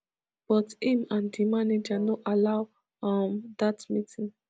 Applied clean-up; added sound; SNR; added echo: none; Wind instrument, woodwind instrument; 19 dB; none.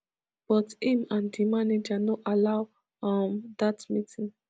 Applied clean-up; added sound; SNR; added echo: none; none; none; none.